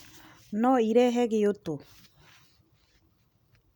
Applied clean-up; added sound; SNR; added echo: none; none; none; none.